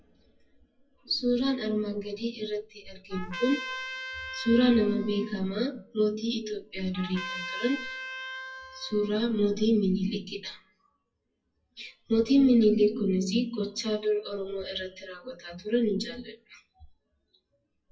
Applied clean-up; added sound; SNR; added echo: classical method WPE with log-MMSE.